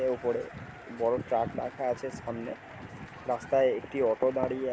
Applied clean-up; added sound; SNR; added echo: none; Applause / Crowd + Writing; 17 dB; none.